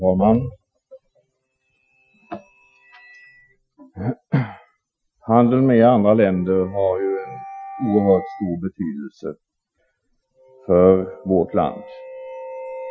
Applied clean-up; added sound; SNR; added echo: classical method Wiener filter.